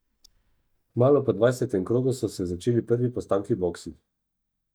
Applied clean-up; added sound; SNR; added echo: neural mask model DeepFilterNet 3.